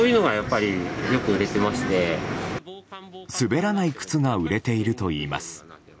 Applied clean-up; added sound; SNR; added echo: none; none; none; none.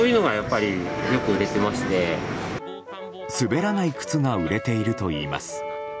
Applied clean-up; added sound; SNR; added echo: none; Brass instrument; 11 dB; none.